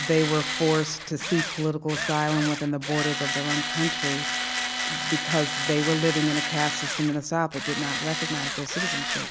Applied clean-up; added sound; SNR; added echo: none; Tools; 3 dB; none.